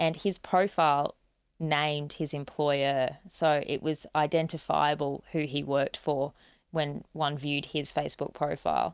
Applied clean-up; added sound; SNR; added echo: none; none; none; none.